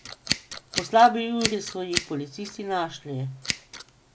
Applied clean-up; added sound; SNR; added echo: none; Scissors; 7 dB; none.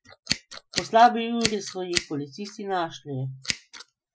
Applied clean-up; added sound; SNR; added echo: classical method Wiener filter.